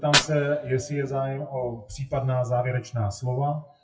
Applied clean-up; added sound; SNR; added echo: classical method WPE with log-MMSE.